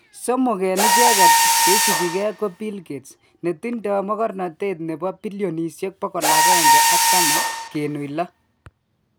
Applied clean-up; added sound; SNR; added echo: none; Mechanisms; -5 dB; none.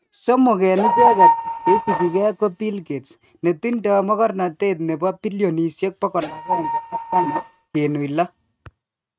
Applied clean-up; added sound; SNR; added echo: neural mask model RNNoise.